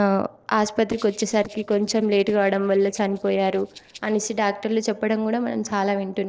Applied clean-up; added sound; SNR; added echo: neural separator model SepFormer DNS4.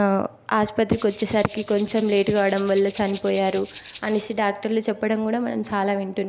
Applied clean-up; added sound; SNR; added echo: none; Rattle (instrument); 17 dB; none.